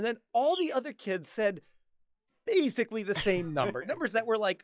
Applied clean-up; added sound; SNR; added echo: classical method log-MMSE.